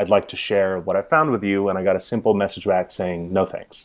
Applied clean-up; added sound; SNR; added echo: none; none; none; none.